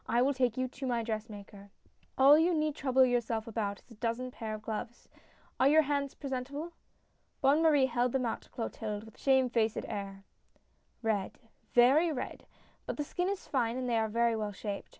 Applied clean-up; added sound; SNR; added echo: none; none; none; none.